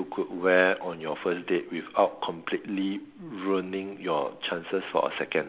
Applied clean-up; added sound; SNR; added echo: none; none; none; none.